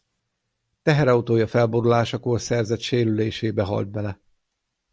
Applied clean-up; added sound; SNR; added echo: none; none; none; none.